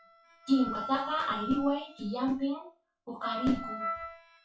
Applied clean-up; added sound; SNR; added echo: classical method WPE with log-MMSE.